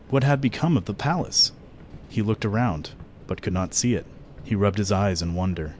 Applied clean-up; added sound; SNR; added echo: none; Subway, metro, underground; 19 dB; none.